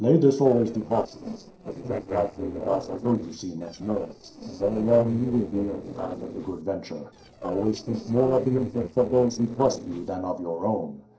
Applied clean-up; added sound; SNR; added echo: neural separator model SepFormer DNS4.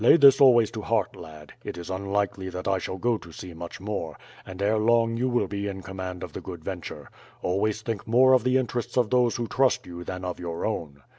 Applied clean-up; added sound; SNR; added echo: none; none; none; none.